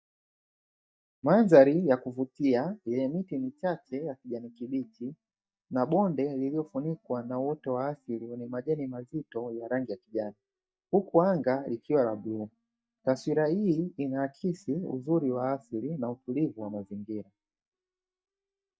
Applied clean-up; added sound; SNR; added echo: neural mask model DeepFilterNet 3.